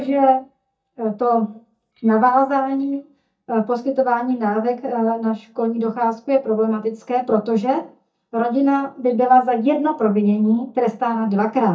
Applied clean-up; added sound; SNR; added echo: neural mask model DeepFilterNet 3.